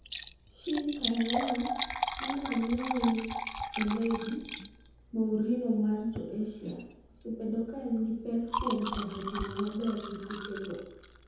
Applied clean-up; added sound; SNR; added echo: none; Liquid; 6 dB; reverberation time 0.9 s.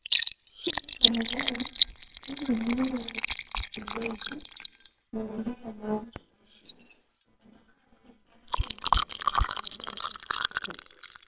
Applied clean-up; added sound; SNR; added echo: neural separator model SepFormer WHAMR!.